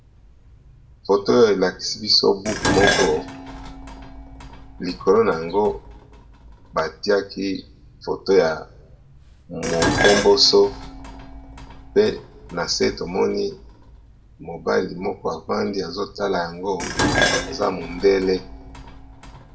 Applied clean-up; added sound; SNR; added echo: none; Dishes, pots, and pans; 7 dB; reverberation time 0.3 s.